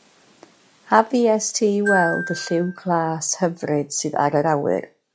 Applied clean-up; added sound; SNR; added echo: classical method log-MMSE.